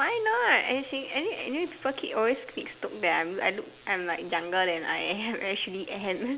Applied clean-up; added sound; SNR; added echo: none; none; none; none.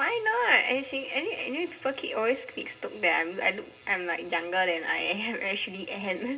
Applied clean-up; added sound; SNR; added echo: none; none; none; reverberation time 0.2 s.